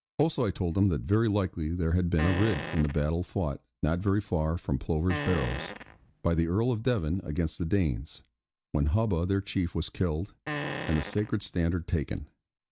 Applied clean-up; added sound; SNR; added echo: none; Fart; 8 dB; none.